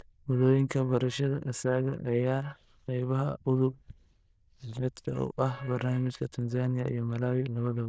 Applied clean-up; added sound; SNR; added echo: neural diffusion model UNIVERSE++.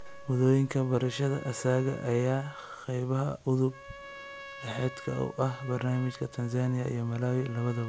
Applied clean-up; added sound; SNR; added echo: none; Trumpet; 18 dB; none.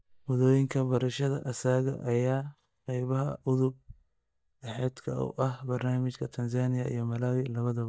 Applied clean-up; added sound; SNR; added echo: neural mask model DeepFilterNet 3.